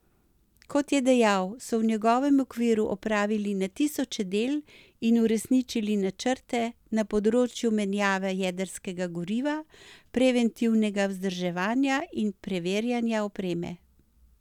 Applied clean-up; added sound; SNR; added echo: none; none; none; none.